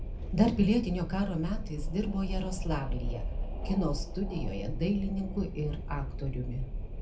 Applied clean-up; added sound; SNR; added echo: none; Wind; 3 dB; reverberation time 0.3 s.